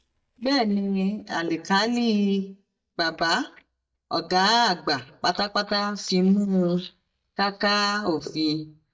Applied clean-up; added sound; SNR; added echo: neural mask model DeepFilterNet 3.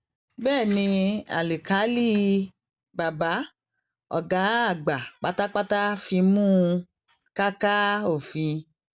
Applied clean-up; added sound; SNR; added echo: none; none; none; none.